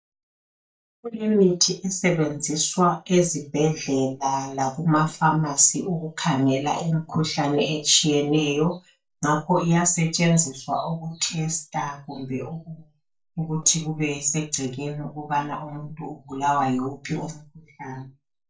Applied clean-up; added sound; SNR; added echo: neural mask model DeepFilterNet 3.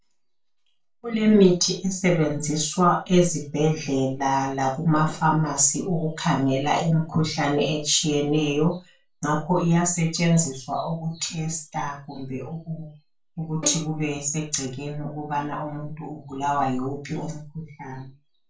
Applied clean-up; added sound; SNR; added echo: none; Bowed string instrument; 16 dB; reverberation time 0.2 s.